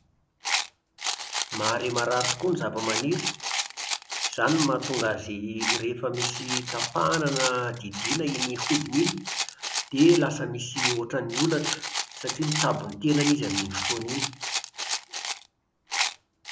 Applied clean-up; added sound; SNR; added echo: none; Rattle; 4 dB; none.